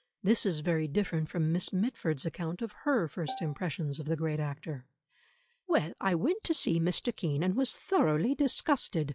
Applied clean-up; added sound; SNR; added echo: classical method log-MMSE.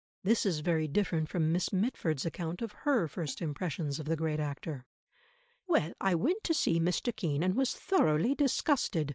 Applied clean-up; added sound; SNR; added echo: neural mask model DeepFilterNet 3.